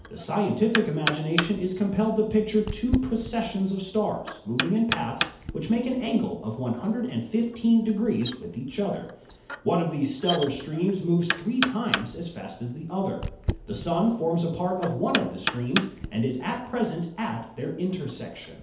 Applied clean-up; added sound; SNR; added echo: none; Knock; 9 dB; reverberation time 2.2 s.